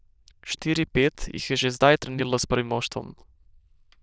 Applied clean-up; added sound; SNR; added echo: neural diffusion model UNIVERSE++.